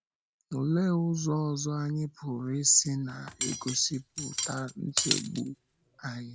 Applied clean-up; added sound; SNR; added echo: none; Cutlery, silverware; -1 dB; none.